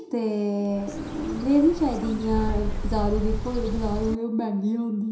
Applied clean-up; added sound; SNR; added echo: none; Bird; 3 dB; reverberation time 0.7 s.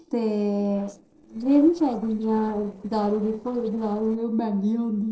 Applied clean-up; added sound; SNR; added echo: neural separator model SepFormer DNS4.